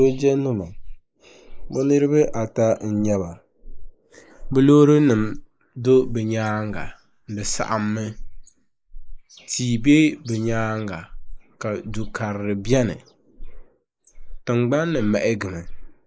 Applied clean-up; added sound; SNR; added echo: neural mask model Resemble Enhance denoiser.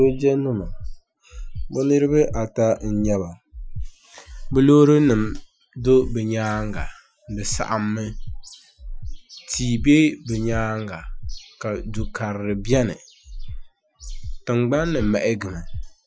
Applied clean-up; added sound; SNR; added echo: classical method Wiener filter.